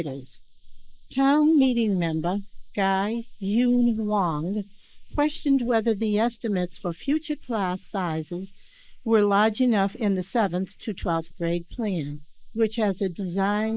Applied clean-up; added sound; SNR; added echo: neural mask model Resemble Enhance denoiser.